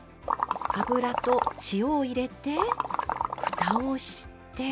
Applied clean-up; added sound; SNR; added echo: none; Liquid; -1 dB; none.